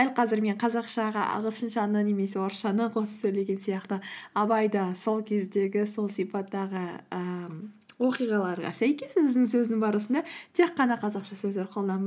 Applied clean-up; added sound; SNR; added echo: none; none; none; none.